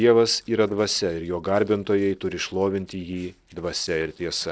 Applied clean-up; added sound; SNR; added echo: neural separator model SepFormer DNS4.